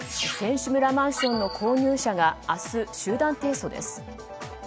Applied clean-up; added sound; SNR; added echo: none; none; none; none.